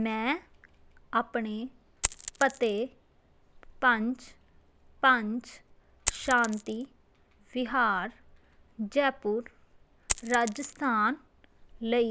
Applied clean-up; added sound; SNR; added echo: none; Coin (dropping); 12 dB; none.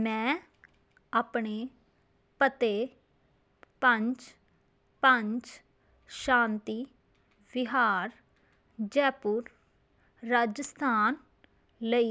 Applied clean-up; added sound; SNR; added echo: none; none; none; none.